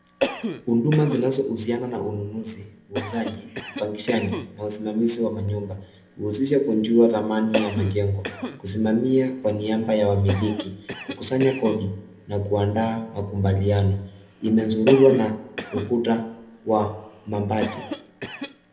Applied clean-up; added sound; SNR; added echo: none; Cough; 11 dB; reverberation time 0.7 s.